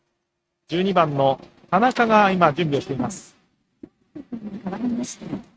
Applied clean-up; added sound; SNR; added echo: neural mask model RNNoise.